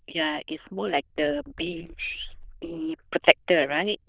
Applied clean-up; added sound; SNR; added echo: neural diffusion model UNIVERSE++.